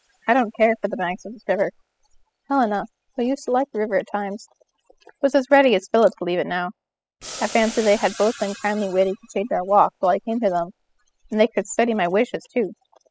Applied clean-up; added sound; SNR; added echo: classical method spectral subtraction.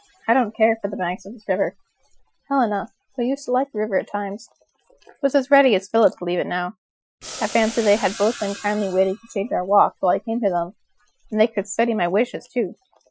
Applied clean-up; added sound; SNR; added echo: classical method Wiener filter.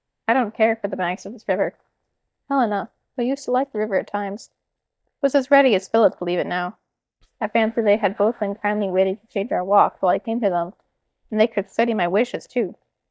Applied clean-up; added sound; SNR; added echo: neural mask model DeepFilterNet 3.